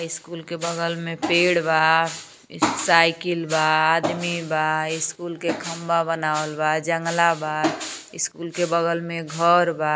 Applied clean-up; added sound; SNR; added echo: none; none; none; none.